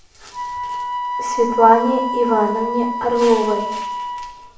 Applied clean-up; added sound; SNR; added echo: none; Wind instrument, woodwind instrument; 5 dB; reverberation time 0.6 s.